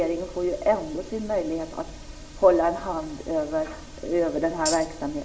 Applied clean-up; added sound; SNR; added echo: none; Tambourine; 7 dB; reverberation time 1.6 s.